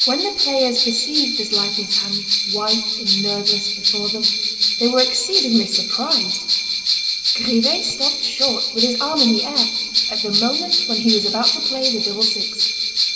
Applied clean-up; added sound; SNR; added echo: none; Bell; -4 dB; reverberation time 1.8 s.